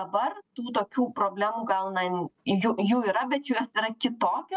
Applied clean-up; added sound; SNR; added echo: none; none; none; none.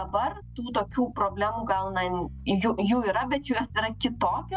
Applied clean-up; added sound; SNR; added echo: none; Bass guitar; 15 dB; none.